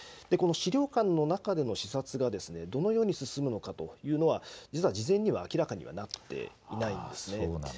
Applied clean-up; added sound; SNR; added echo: none; none; none; none.